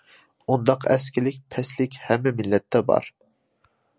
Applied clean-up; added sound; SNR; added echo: none; none; none; none.